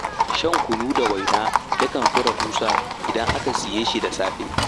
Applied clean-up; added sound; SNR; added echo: none; Livestock, farm animals, working animals; -2 dB; none.